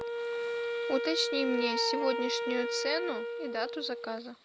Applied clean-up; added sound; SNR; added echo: none; Wind instrument, woodwind instrument; 0 dB; none.